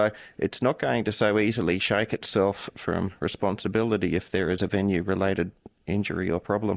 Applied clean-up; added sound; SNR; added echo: neural mask model Resemble Enhance denoiser.